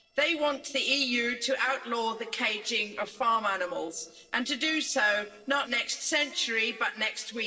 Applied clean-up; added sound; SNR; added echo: neural separator model SepFormer DNS4.